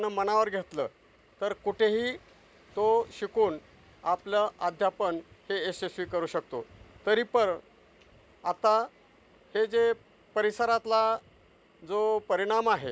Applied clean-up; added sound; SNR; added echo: none; none; none; none.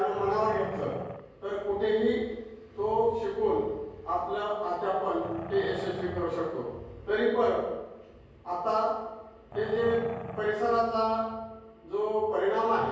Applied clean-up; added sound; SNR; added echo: none; Growling; 10 dB; reverberation time 1.3 s.